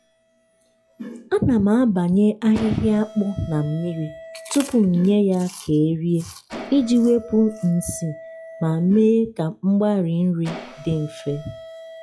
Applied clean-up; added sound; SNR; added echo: classical method log-MMSE.